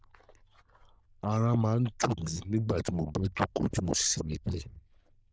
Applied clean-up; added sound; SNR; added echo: neural diffusion model UNIVERSE++.